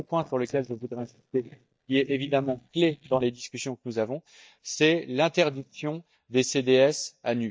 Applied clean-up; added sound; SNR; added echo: neural mask model DeepFilterNet 3.